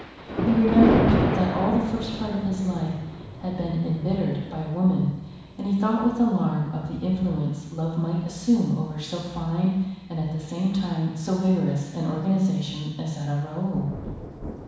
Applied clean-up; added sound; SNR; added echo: none; Thunder; 7 dB; reverberation time 1.1 s.